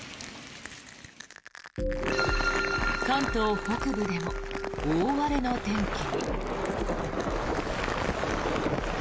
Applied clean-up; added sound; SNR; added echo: none; Crushing; 20 dB; none.